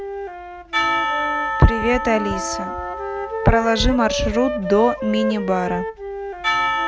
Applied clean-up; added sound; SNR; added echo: none; Percussion + Wind instrument, woodwind instrument; 3 dB; none.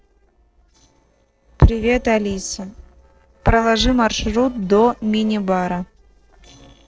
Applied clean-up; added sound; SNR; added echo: neural separator model SepFormer DNS4.